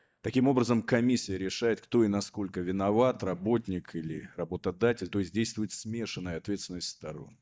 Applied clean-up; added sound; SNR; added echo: neural mask model DeepFilterNet 3.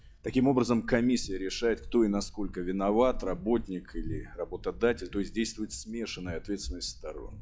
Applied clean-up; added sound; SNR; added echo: classical method log-MMSE.